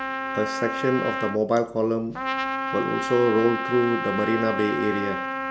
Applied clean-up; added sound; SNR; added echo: none; Trumpet; 4 dB; none.